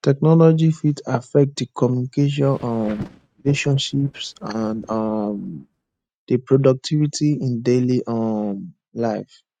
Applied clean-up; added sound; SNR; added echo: neural mask model RNNoise.